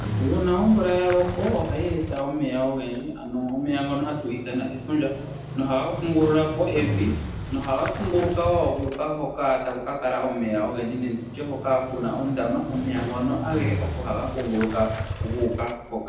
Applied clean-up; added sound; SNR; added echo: none; Motorcycle; 7 dB; reverberation time 0.8 s.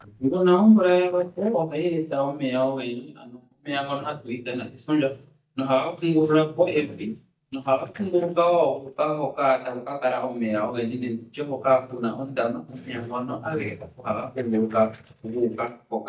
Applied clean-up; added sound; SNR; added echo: neural mask model DeepFilterNet 3.